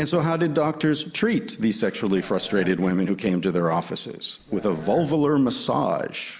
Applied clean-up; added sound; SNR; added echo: none; Burping, eructation; 18 dB; none.